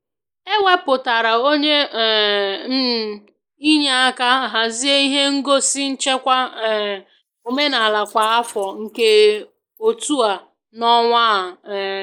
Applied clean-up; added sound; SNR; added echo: neural mask model Resemble Enhance denoiser.